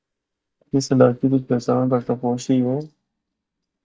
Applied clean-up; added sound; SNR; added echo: neural mask model DeepFilterNet 3.